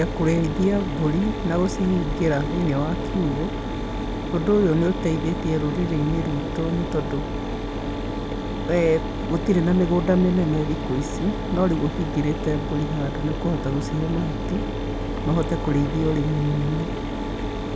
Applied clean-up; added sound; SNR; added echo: none; Mechanisms; 3 dB; none.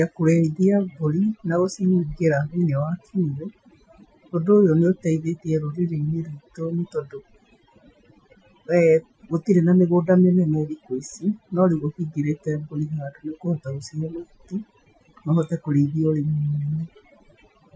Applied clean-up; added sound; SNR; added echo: classical method Wiener filter.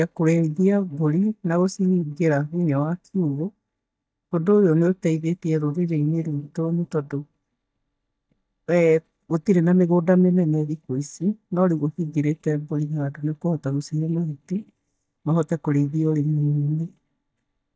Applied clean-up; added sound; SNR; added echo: neural mask model DeepFilterNet 3.